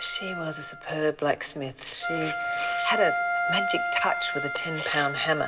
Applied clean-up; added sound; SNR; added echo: none; Wind instrument, woodwind instrument; 3 dB; reverberation time 0.9 s.